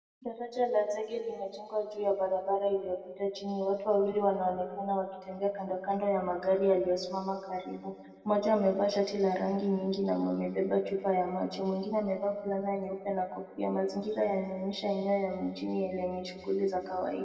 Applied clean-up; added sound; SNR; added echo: none; none; none; reverberation time 1.7 s.